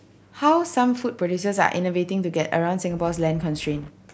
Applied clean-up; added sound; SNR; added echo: none; Wind; 19 dB; none.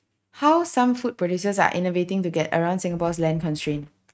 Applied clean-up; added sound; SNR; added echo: neural mask model RNNoise.